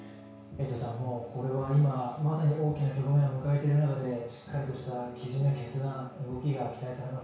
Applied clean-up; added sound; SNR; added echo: none; none; none; reverberation time 0.6 s.